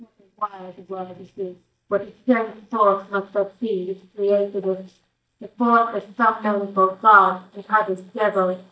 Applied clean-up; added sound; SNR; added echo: neural mask model DeepFilterNet 3.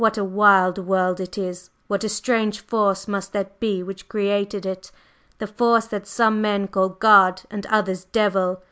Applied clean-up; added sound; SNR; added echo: none; none; none; none.